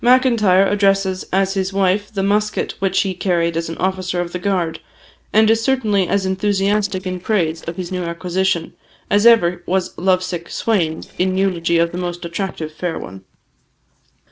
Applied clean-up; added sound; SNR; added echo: neural separator model SepFormer DNS4.